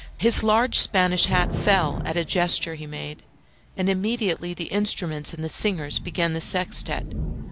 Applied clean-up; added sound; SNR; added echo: none; Thunder / Rain; 10 dB; none.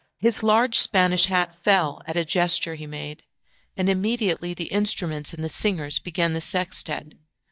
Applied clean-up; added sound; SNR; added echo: neural mask model DeepFilterNet 3.